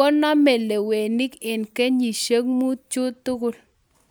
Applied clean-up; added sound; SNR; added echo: none; none; none; none.